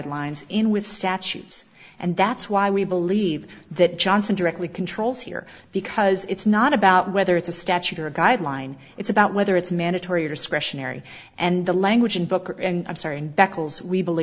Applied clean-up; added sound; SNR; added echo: none; none; none; none.